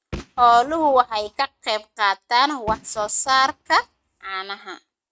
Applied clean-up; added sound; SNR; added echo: neural mask model RNNoise.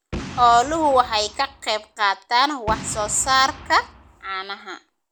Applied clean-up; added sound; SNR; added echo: none; Boom; 15 dB; none.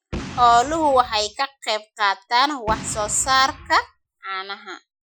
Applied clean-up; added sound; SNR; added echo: classical method Wiener filter.